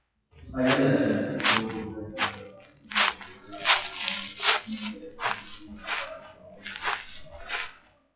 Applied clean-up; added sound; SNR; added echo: classical method WPE with log-MMSE.